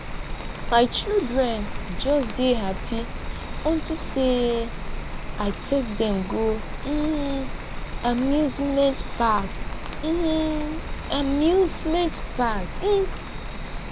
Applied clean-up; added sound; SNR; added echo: none; Rain; 4 dB; none.